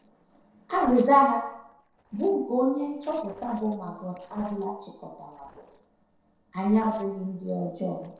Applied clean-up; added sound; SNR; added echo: neural separator model SepFormer DNS4.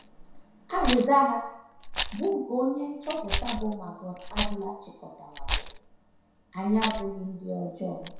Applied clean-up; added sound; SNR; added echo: none; Rattle; 0 dB; reverberation time 0.7 s.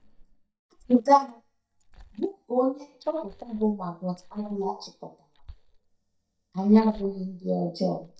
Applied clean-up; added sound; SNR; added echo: neural mask model DeepFilterNet 3.